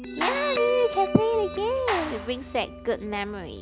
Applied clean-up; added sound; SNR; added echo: none; Clapping + Guitar; 6 dB; none.